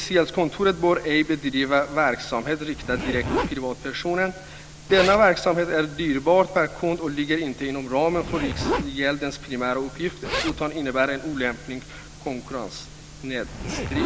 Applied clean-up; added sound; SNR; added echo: none; Zipper (clothing); 10 dB; none.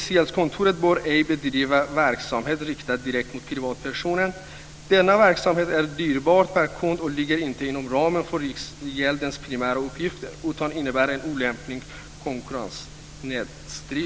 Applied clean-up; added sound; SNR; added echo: none; none; none; none.